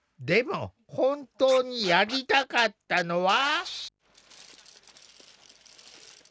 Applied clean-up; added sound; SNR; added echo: none; Scratching (performance technique); 13 dB; none.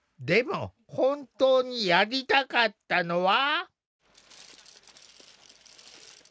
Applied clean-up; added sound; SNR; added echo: none; none; none; none.